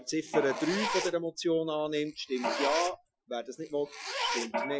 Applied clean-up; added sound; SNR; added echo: classical method Wiener filter.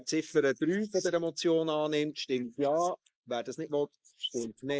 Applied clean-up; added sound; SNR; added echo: neural mask model Resemble Enhance denoiser.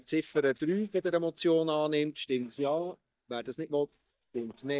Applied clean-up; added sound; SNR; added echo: neural mask model DeepFilterNet 3.